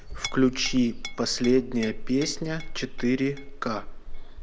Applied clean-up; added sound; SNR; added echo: none; Chink, clink; 7 dB; none.